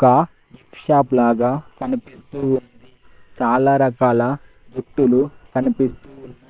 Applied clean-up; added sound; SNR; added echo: neural separator model SepFormer WHAM!.